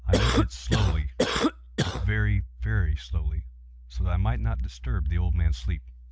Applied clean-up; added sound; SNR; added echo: none; Cough; 1 dB; none.